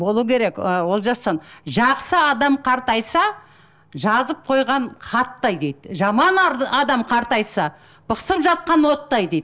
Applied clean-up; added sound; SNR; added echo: none; none; none; none.